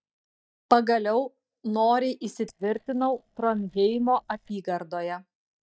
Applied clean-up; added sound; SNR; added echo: neural mask model DeepFilterNet 3.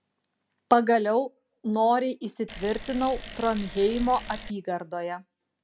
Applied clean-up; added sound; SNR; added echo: none; Bicycle; 7 dB; none.